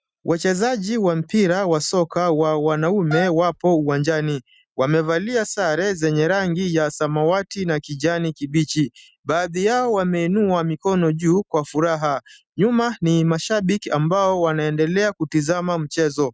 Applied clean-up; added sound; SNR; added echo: neural mask model RNNoise.